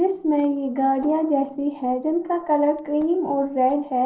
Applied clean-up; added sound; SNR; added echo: neural separator model SepFormer DNS4.